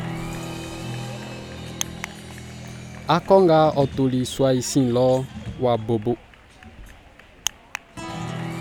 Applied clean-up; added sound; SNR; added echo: none; Applause; 12 dB; none.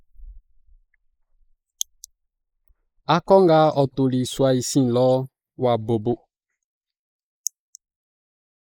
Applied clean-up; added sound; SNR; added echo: neural mask model Resemble Enhance denoiser.